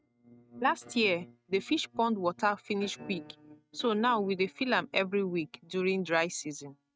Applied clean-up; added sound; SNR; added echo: neural mask model RNNoise.